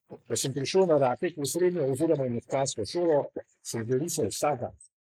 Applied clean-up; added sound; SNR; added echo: neural mask model Resemble Enhance denoiser.